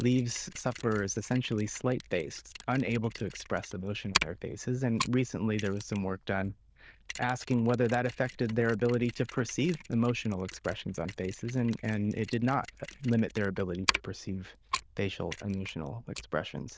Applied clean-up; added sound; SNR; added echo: neural diffusion model UNIVERSE++.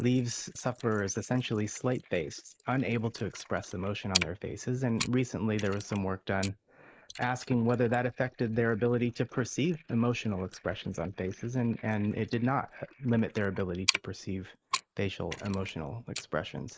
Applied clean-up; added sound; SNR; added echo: neural mask model Resemble Enhance denoiser.